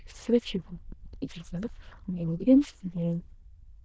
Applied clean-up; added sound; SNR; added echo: neural diffusion model UNIVERSE++.